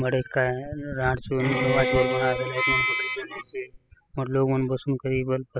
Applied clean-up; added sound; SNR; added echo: classical method spectral subtraction.